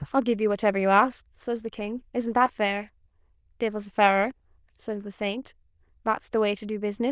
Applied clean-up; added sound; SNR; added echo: neural diffusion model UNIVERSE++.